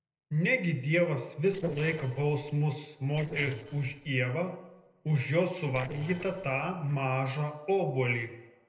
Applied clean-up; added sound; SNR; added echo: neural separator model SepFormer DNS4.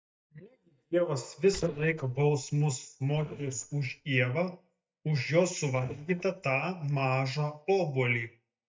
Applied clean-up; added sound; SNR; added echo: neural mask model DeepFilterNet 3.